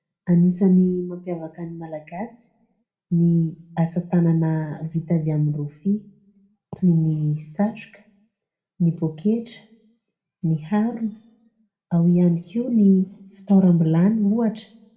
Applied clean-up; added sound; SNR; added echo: none; none; none; reverberation time 0.4 s.